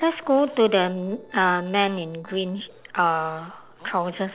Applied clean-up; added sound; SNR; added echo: neural separator model SepFormer DNS4.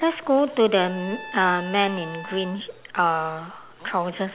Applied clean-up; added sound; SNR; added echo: none; Trumpet; 15 dB; none.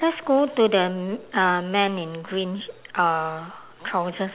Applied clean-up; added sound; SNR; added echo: none; none; none; none.